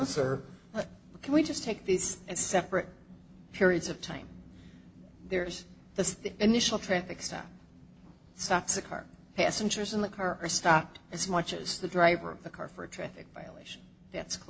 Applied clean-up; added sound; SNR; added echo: none; none; none; none.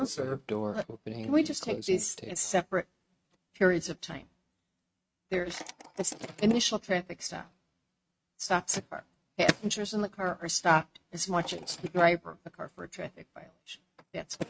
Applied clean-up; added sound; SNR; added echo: neural mask model RNNoise.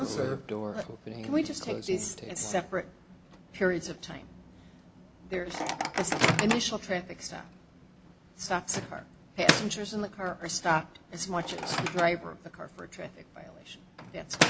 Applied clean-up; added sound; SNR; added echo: none; Microwave oven; 1 dB; none.